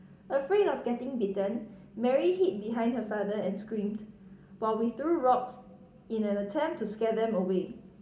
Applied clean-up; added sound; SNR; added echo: none; none; none; reverberation time 0.6 s.